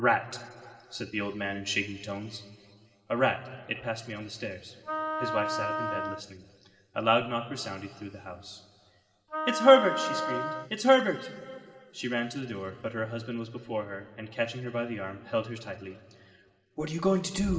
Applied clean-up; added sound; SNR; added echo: none; Wind instrument, woodwind instrument; 3 dB; reverberation time 2.2 s.